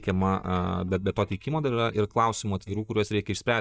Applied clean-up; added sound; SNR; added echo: neural mask model DeepFilterNet 3.